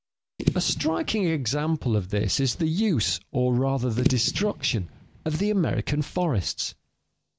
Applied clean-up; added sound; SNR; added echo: none; Fireworks / Boom; 10 dB; none.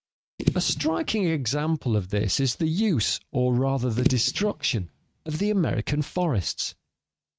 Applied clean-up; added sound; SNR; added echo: neural mask model RNNoise.